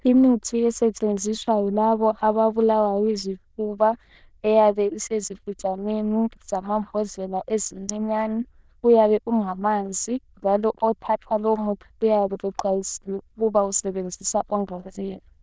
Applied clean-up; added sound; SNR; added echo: neural diffusion model UNIVERSE++.